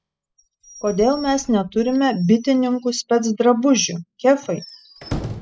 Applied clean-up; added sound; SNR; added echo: classical method spectral subtraction.